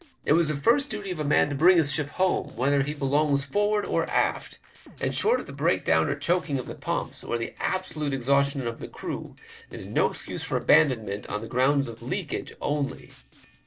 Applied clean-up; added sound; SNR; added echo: neural separator model SepFormer DNS4.